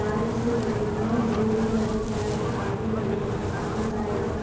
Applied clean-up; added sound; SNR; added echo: none; Wind; 2 dB; reverberation time 1.3 s.